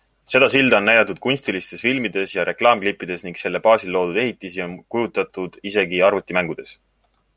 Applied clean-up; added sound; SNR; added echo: none; none; none; none.